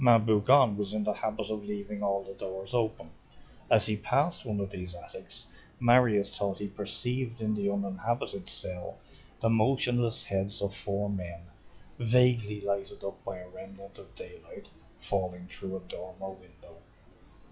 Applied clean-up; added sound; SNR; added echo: classical method log-MMSE.